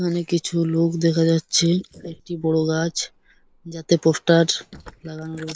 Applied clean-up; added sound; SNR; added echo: neural mask model Resemble Enhance denoiser.